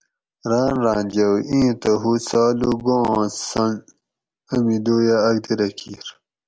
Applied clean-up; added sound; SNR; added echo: none; none; none; none.